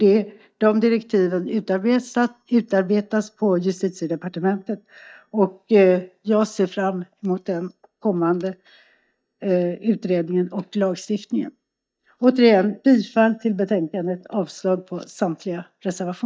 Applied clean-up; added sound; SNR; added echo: neural mask model DeepFilterNet 3.